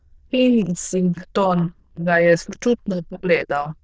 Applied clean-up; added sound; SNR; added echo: neural diffusion model UNIVERSE++.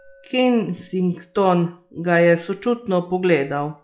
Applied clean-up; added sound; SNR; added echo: classical method log-MMSE.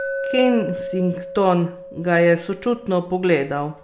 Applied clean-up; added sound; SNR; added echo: none; Glass; 10 dB; none.